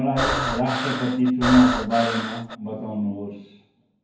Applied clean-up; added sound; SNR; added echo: none; Breathing; 3 dB; reverberation time 0.9 s.